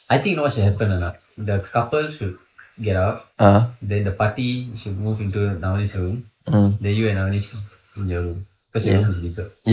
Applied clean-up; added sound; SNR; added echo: neural mask model Resemble Enhance denoiser.